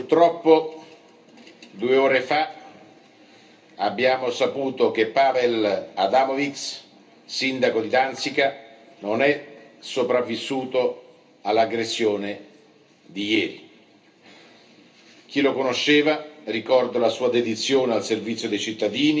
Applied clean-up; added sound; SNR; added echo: none; none; none; reverberation time 0.3 s.